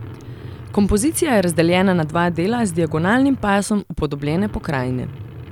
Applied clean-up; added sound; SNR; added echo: none; Truck; 15 dB; none.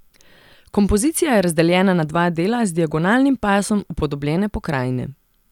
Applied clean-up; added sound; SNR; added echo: none; none; none; none.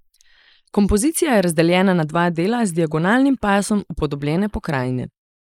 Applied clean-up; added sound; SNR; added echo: neural mask model Resemble Enhance denoiser.